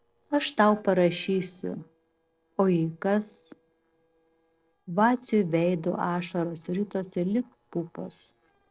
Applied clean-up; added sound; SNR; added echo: neural separator model SepFormer DNS4.